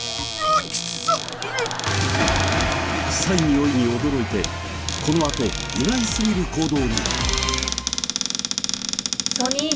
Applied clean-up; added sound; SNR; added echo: none; Cupboard open or close; 6 dB; none.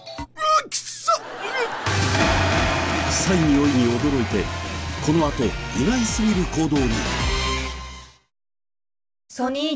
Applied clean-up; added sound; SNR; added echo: none; none; none; none.